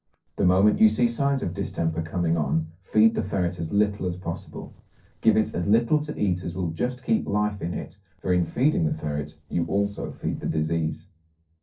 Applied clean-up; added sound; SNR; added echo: neural separator model SepFormer DNS4.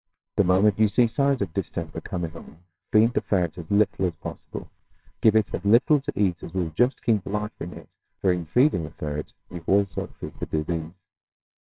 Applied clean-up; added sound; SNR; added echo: neural separator model SepFormer WHAMR!.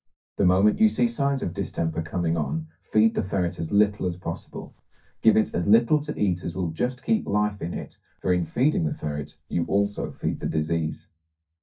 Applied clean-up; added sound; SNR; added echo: neural mask model DeepFilterNet 3.